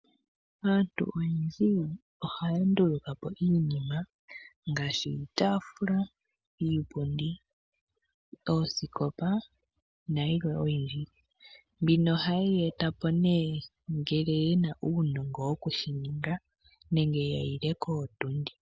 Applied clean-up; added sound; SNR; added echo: none; none; none; none.